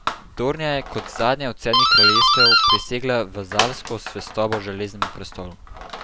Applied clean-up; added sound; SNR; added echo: none; Doorbell; -4 dB; none.